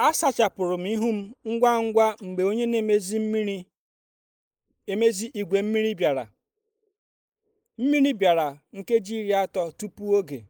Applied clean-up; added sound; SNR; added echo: neural mask model Resemble Enhance denoiser.